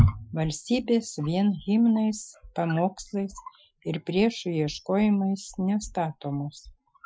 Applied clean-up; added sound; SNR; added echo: classical method Wiener filter.